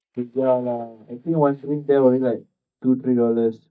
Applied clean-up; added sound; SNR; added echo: neural mask model DeepFilterNet 3.